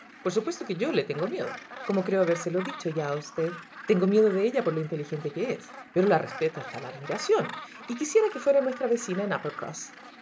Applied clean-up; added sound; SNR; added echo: none; Gull, seagull; 15 dB; none.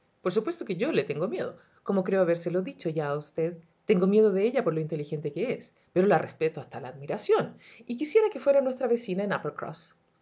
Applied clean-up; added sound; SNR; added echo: none; none; none; none.